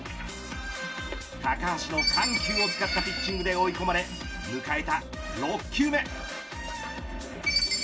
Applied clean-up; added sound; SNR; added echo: none; Chime; 4 dB; reverberation time 0.2 s.